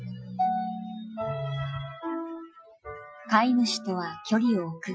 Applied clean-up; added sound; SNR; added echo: classical method Wiener filter.